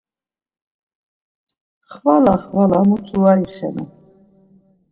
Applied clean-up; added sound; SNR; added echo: none; none; none; reverberation time 0.5 s.